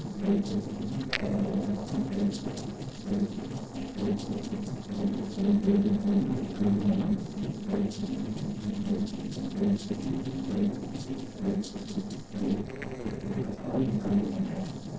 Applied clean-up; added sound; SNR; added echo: neural separator model SepFormer DNS4.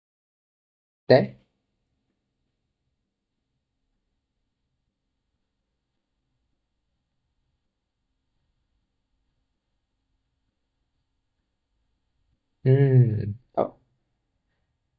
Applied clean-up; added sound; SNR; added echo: neural mask model DeepFilterNet 3.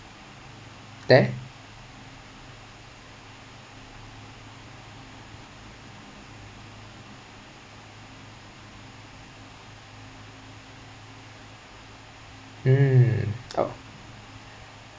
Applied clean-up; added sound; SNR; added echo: none; none; none; none.